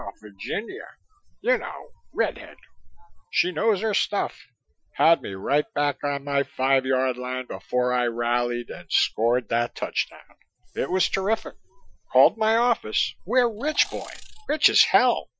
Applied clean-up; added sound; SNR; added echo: classical method Wiener filter.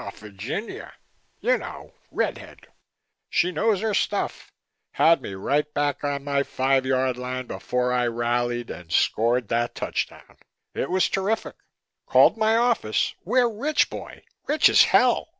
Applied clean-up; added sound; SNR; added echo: none; none; none; none.